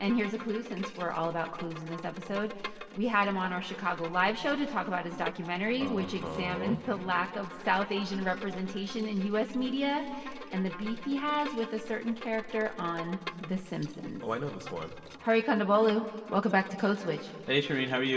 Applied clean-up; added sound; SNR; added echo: none; Bowed string instrument; 15 dB; reverberation time 2.6 s.